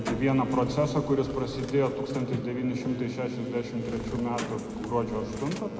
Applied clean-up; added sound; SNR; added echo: none; Boat, Water vehicle + Bird; 11 dB; none.